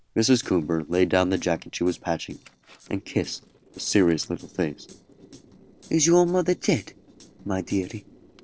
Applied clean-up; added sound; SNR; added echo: neural separator model SepFormer DNS4.